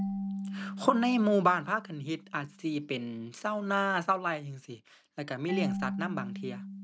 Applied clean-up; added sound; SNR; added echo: none; Marimba, xylophone / Wood; 8 dB; none.